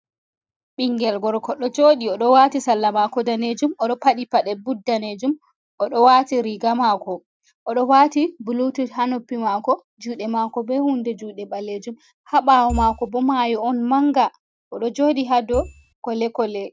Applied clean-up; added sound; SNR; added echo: neural mask model RNNoise.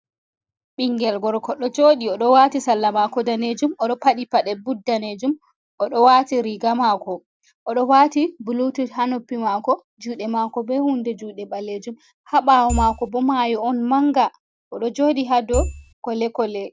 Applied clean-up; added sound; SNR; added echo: none; Marimba, xylophone / Wood; 4 dB; none.